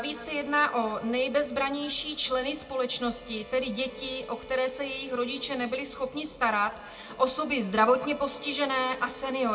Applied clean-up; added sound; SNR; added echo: none; Harmonica; 18 dB; reverberation time 1.7 s.